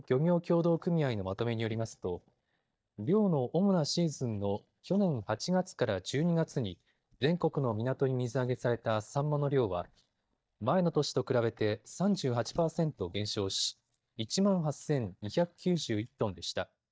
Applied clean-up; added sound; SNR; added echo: neural mask model DeepFilterNet 3.